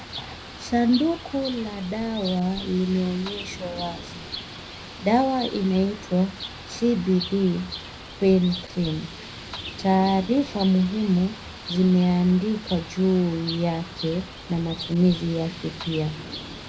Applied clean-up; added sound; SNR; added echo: none; Bird; 13 dB; reverberation time 0.4 s.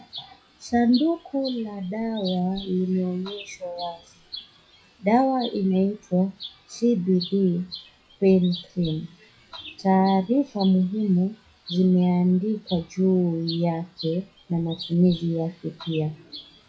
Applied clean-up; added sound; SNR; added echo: classical method WPE with log-MMSE.